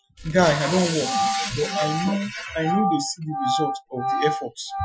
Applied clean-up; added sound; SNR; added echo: classical method Wiener filter.